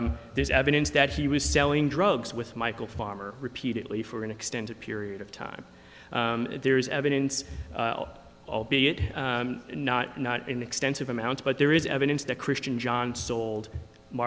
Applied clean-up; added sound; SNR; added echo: none; none; none; none.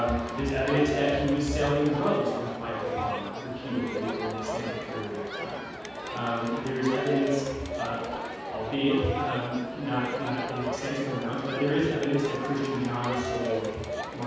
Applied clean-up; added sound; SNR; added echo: none; Crowd; 5 dB; reverberation time 1.2 s.